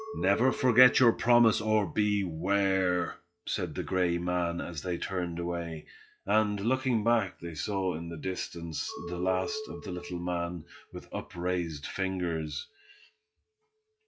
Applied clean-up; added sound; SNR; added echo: classical method log-MMSE.